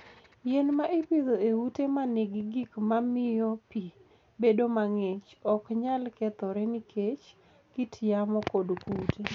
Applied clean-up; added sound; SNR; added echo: none; none; none; none.